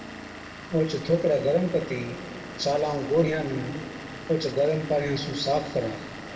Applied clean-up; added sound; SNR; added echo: none; Engine / Vehicle; 13 dB; reverberation time 2.3 s.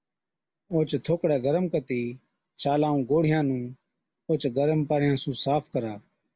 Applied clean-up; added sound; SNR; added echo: none; none; none; none.